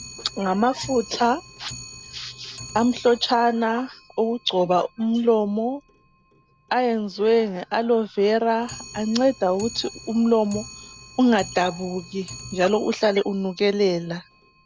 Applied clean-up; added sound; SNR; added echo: none; Clock; 20 dB; none.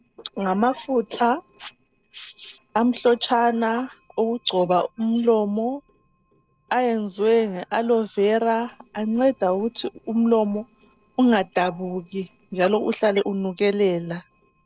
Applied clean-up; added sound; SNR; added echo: neural separator model SepFormer DNS4.